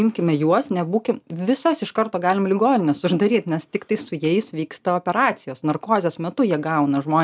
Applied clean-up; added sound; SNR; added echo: none; none; none; none.